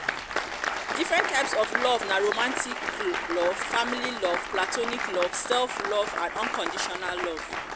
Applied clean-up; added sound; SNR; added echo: none; Applause; 3 dB; none.